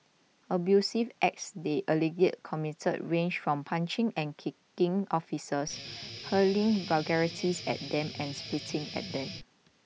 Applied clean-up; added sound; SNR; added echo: none; Guitar; 11 dB; none.